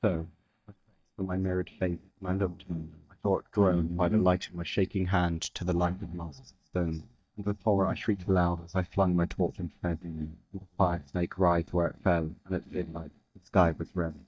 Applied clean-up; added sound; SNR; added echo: neural mask model DeepFilterNet 3.